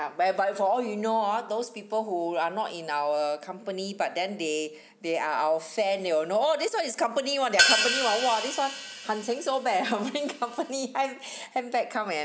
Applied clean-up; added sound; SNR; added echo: none; Hi-hat; 1 dB; none.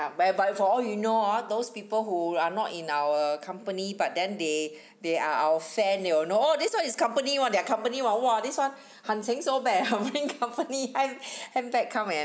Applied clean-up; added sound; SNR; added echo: none; none; none; none.